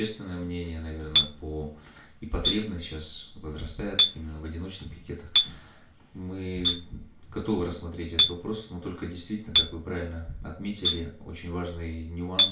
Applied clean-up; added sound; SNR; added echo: none; Chink, clink; -3 dB; reverberation time 0.3 s.